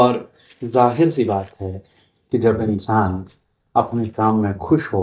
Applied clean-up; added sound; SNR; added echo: neural mask model DeepFilterNet 3.